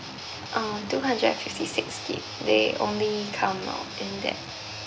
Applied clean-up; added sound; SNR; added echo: none; Guitar; 10 dB; none.